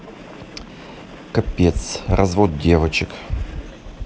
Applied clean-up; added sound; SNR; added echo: none; Train; 18 dB; none.